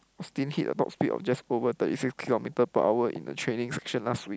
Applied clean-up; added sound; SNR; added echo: none; none; none; none.